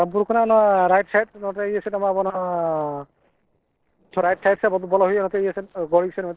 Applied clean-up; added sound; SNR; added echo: neural separator model SepFormer DNS4.